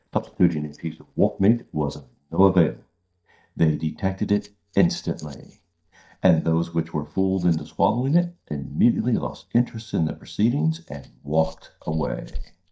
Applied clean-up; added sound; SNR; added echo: neural mask model DeepFilterNet 3.